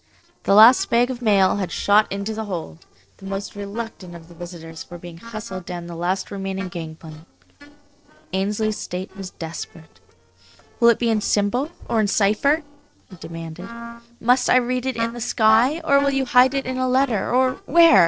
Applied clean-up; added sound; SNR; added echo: neural separator model SepFormer DNS4.